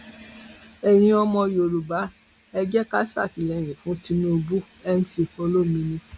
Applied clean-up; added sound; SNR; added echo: none; none; none; none.